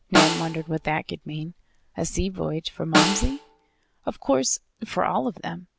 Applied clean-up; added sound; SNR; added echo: none; Snare drum; 1 dB; none.